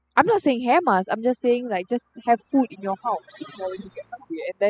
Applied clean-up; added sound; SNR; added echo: classical method spectral subtraction.